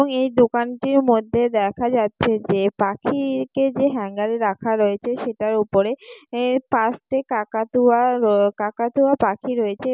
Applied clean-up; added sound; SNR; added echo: none; none; none; none.